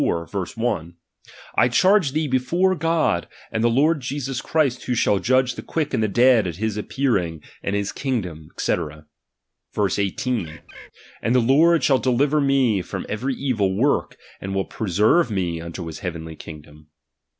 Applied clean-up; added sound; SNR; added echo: none; Bird; 18 dB; none.